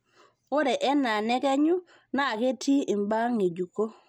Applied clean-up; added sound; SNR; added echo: none; none; none; none.